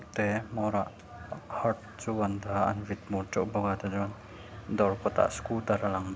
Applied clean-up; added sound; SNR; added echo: none; none; none; none.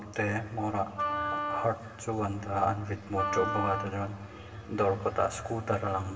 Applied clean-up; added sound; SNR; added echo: none; Wind instrument, woodwind instrument; 4 dB; reverberation time 2.0 s.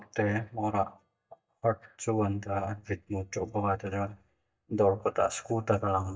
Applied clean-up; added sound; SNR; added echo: neural mask model DeepFilterNet 3.